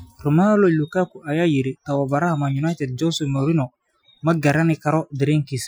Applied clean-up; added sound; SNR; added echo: classical method Wiener filter.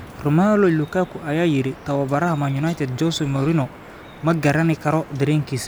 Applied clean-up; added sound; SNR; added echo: none; Drip; 20 dB; none.